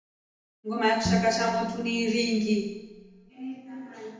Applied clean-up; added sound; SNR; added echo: none; Bowed string instrument; 5 dB; reverberation time 0.9 s.